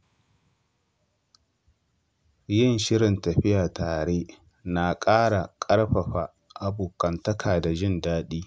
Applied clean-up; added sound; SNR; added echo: none; none; none; none.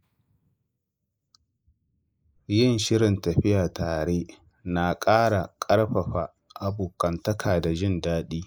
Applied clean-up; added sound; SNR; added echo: neural mask model Resemble Enhance denoiser.